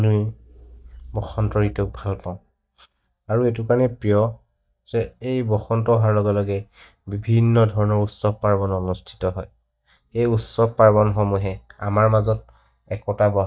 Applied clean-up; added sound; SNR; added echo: neural mask model DeepFilterNet 3.